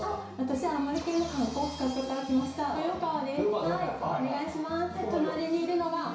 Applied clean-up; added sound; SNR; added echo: none; none; none; reverberation time 0.6 s.